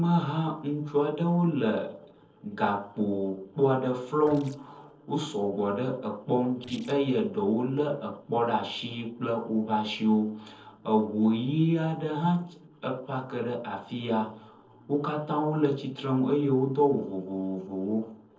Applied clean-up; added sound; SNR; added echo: neural separator model SepFormer DNS4.